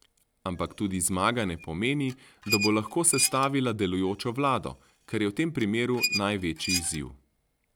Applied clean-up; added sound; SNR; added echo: none; Squeak; 8 dB; none.